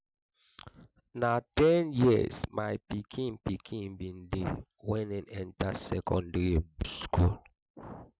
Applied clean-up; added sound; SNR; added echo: none; none; none; none.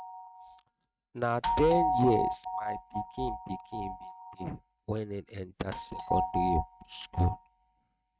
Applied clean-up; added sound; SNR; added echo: neural mask model RNNoise.